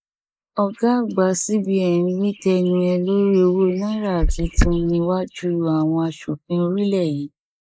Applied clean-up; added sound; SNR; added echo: neural mask model Resemble Enhance denoiser.